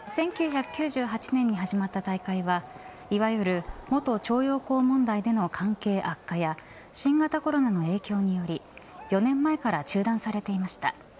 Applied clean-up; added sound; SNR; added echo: none; Burping, eructation; 20 dB; none.